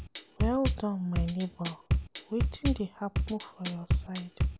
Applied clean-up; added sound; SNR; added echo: none; Bass drum / Drum kit; -2 dB; none.